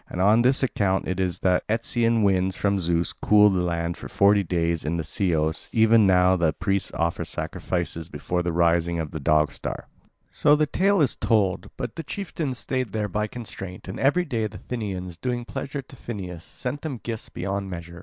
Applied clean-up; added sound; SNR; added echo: neural mask model Resemble Enhance denoiser.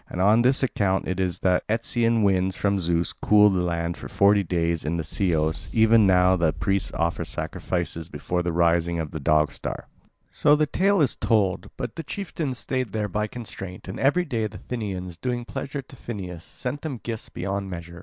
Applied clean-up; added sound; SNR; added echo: none; Boom; 10 dB; none.